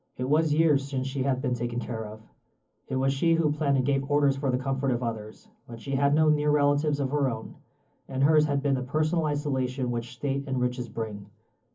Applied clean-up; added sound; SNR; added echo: none; none; none; reverberation time 0.3 s.